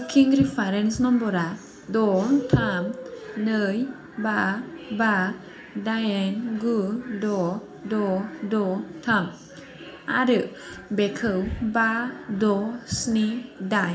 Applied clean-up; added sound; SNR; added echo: none; Breathing; 18 dB; reverberation time 0.4 s.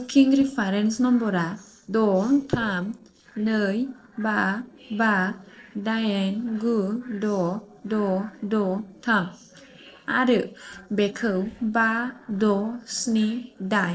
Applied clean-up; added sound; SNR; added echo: neural separator model SepFormer DNS4.